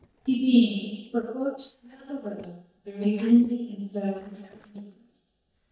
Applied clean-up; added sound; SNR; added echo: neural mask model DeepFilterNet 3.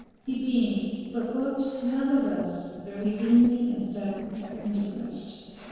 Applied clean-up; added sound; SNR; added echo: neural separator model SepFormer DNS4.